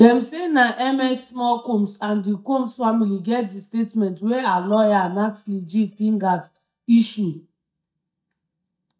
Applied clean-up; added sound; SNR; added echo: neural mask model DeepFilterNet 3.